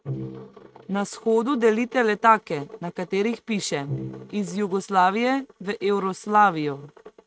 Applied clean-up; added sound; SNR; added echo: neural mask model RNNoise.